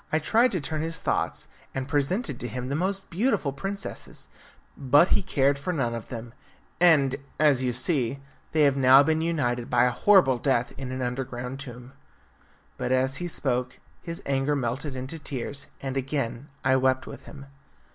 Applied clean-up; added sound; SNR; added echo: none; none; none; none.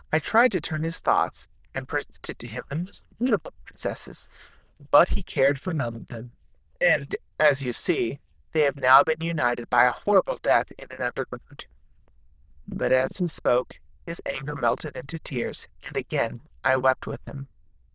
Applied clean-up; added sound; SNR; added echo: neural diffusion model UNIVERSE++.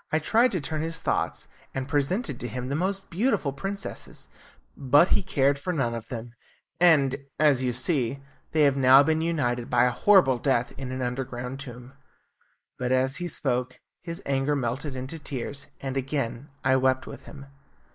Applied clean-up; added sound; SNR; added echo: neural mask model Resemble Enhance denoiser.